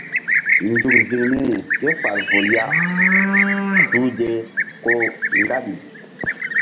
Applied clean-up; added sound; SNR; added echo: none; Livestock, farm animals, working animals; -4 dB; none.